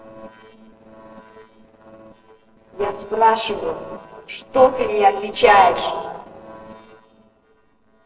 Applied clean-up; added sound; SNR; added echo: neural separator model SepFormer DNS4.